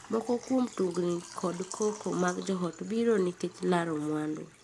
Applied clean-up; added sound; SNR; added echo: none; Water / Liquid; 18 dB; none.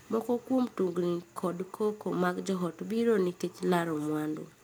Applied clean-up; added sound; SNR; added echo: none; none; none; none.